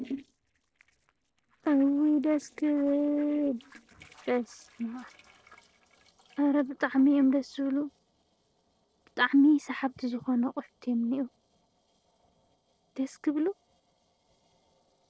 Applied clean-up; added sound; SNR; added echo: neural separator model SepFormer DNS4.